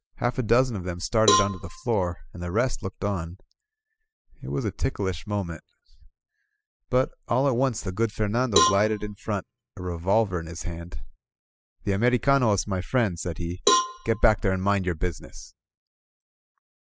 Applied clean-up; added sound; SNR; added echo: classical method spectral subtraction.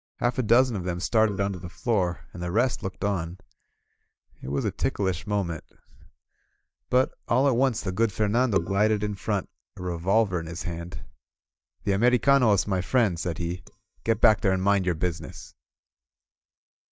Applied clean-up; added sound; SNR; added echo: neural mask model DeepFilterNet 3.